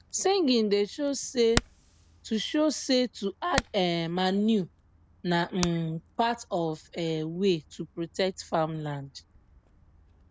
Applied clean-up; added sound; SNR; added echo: none; Hammer; 13 dB; none.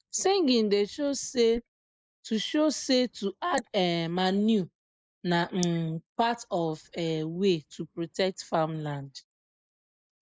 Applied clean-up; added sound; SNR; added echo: neural mask model Resemble Enhance denoiser.